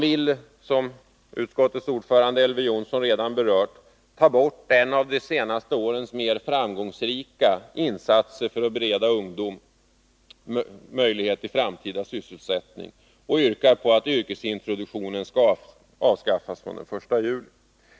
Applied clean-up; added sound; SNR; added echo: none; none; none; none.